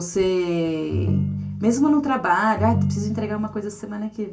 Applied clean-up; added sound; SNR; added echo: none; Ringtone; 4 dB; reverberation time 0.2 s.